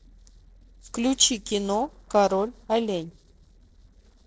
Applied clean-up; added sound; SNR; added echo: neural separator model SepFormer DNS4.